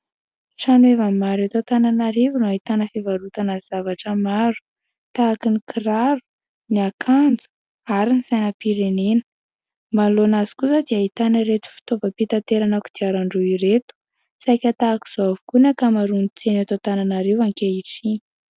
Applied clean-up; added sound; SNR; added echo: none; none; none; none.